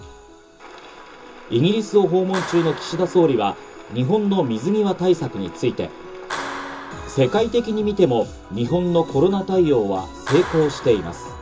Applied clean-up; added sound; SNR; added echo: none; Clapping; 17 dB; reverberation time 0.2 s.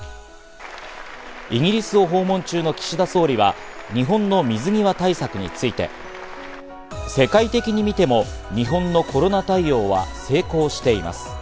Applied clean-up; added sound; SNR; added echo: none; none; none; none.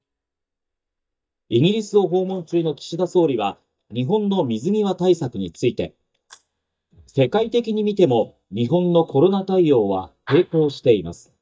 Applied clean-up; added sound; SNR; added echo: neural mask model DeepFilterNet 3.